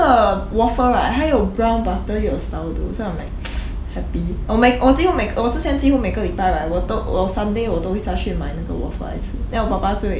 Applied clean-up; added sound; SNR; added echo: none; none; none; none.